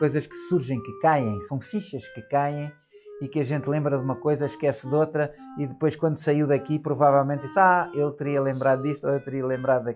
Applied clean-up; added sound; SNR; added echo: classical method log-MMSE.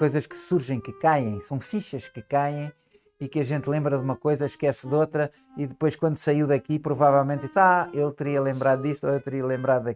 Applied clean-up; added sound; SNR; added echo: neural mask model RNNoise.